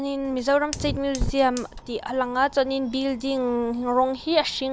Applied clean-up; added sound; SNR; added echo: none; Fire; 12 dB; none.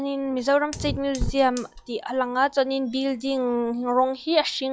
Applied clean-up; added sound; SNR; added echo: classical method log-MMSE.